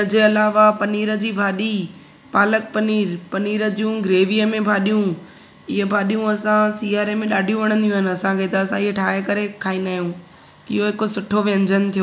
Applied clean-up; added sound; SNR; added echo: none; none; none; none.